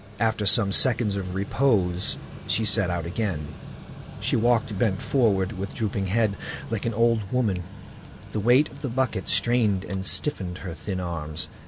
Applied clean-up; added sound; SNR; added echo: none; Mechanical fan; 14 dB; none.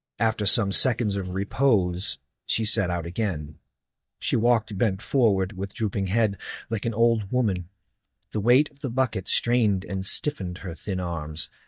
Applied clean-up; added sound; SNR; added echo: neural mask model DeepFilterNet 3.